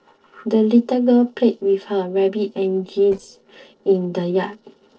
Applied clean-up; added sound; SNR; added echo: neural separator model SepFormer DNS4.